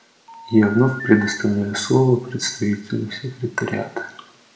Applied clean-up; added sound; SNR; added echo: none; Telephone; 12 dB; reverberation time 0.5 s.